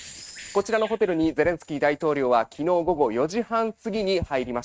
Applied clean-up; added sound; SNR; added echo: neural mask model RNNoise.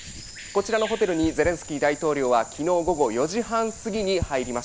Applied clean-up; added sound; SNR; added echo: none; Bird vocalization, bird call, bird song + Writing; 13 dB; none.